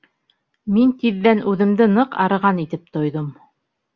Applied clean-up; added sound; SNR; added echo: none; none; none; none.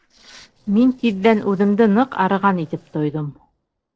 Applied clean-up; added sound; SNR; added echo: neural separator model SepFormer DNS4.